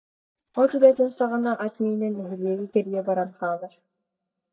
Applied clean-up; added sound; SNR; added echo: neural mask model DeepFilterNet 3.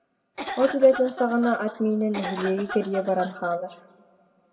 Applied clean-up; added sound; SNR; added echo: none; Cough; 11 dB; reverberation time 1.4 s.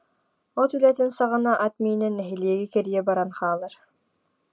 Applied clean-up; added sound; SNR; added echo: none; none; none; none.